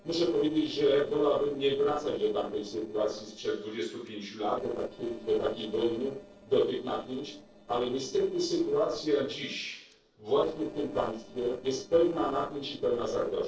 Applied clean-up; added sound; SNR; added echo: neural separator model SepFormer DNS4.